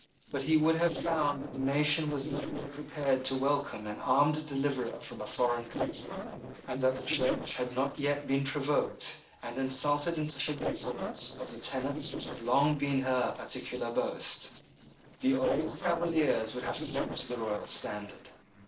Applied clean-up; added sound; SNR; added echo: neural separator model SepFormer DNS4.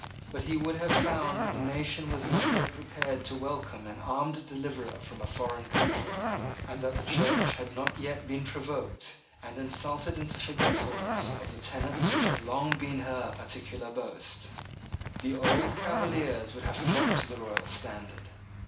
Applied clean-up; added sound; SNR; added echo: none; Zipper (clothing); -1 dB; reverberation time 0.4 s.